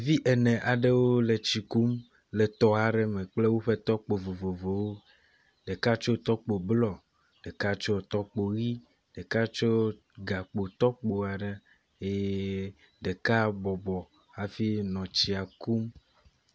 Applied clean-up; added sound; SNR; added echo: none; none; none; none.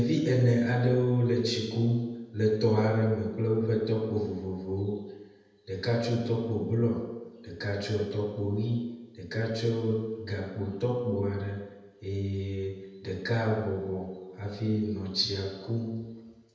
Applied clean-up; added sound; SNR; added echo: none; none; none; reverberation time 1.0 s.